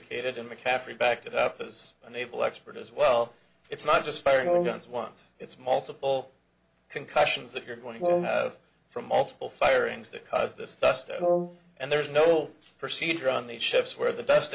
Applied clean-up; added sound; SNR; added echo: none; Brass instrument; 2 dB; none.